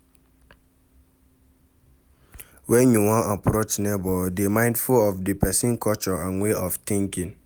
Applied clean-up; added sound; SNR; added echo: none; none; none; none.